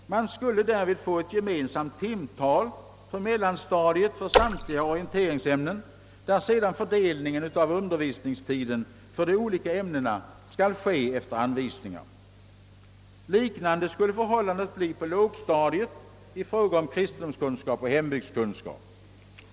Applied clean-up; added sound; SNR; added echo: none; Splash, splatter; 0 dB; none.